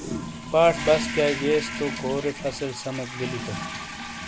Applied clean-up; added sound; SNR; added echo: none; Toilet flush; 7 dB; none.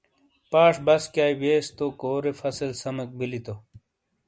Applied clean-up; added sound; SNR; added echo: none; none; none; none.